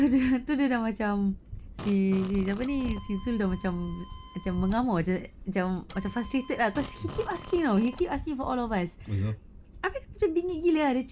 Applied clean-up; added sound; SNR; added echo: none; Fart + Printer; 16 dB; none.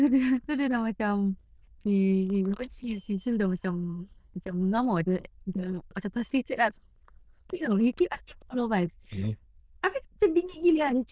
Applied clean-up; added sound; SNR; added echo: neural diffusion model UNIVERSE++.